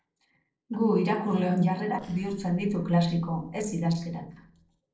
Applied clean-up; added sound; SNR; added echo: neural separator model SepFormer DNS4.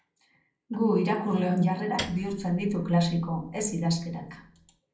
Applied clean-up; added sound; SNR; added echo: none; Piano; 15 dB; reverberation time 0.6 s.